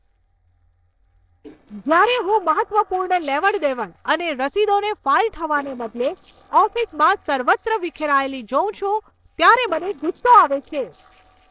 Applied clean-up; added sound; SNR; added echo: neural separator model SepFormer DNS4.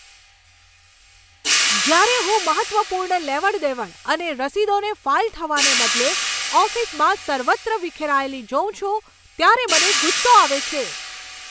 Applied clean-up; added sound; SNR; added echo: none; Hi-hat; 4 dB; none.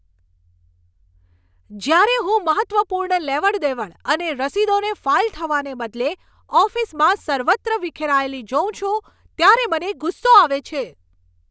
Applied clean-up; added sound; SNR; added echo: none; none; none; none.